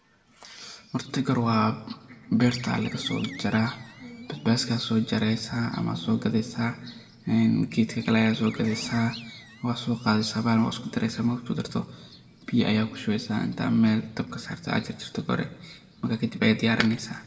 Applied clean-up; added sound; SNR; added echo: none; Animal; 20 dB; reverberation time 1.0 s.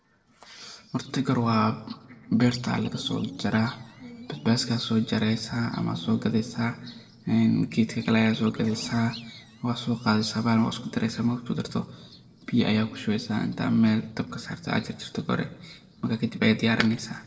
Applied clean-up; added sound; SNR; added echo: neural separator model SepFormer DNS4.